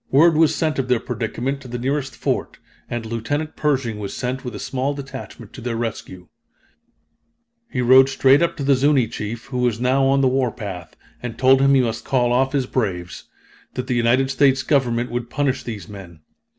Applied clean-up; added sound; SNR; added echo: none; none; none; none.